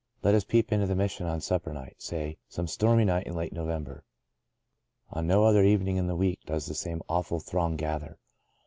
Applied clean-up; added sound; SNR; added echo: none; none; none; none.